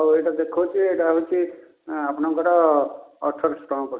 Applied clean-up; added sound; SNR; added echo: neural mask model Resemble Enhance denoiser.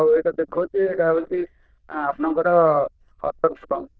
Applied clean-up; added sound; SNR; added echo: neural diffusion model UNIVERSE++.